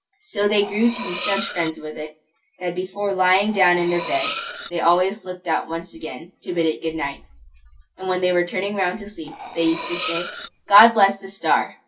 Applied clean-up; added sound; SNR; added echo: none; Cutlery, silverware; 9 dB; reverberation time 0.2 s.